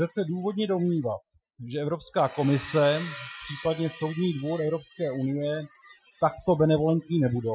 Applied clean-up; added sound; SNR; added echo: classical method Wiener filter.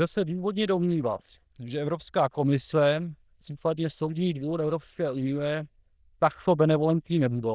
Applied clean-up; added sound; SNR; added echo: neural diffusion model UNIVERSE++.